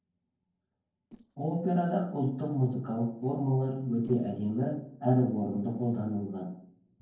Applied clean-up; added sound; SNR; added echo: neural separator model SepFormer DNS4.